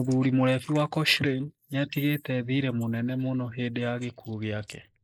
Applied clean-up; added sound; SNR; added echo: neural mask model Resemble Enhance denoiser.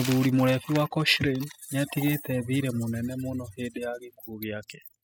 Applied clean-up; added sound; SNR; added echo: classical method spectral subtraction.